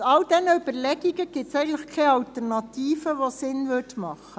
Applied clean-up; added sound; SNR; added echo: none; none; none; none.